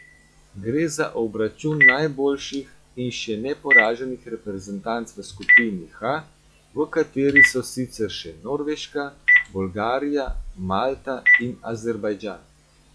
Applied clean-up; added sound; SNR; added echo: classical method log-MMSE.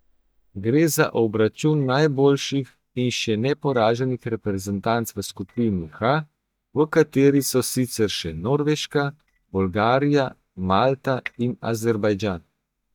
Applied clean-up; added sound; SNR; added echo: neural mask model DeepFilterNet 3.